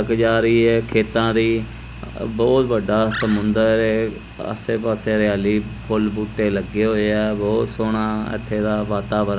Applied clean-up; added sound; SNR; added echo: none; Animal; 12 dB; none.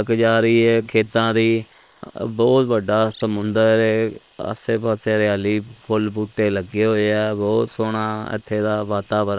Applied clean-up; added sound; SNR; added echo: neural separator model SepFormer WHAM!.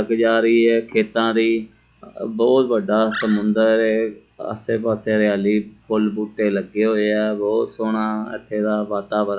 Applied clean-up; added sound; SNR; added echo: classical method log-MMSE.